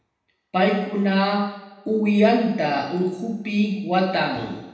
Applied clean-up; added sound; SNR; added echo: none; none; none; reverberation time 0.9 s.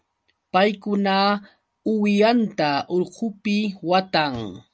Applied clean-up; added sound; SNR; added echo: none; none; none; none.